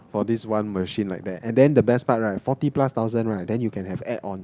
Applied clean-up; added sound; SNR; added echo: none; none; none; none.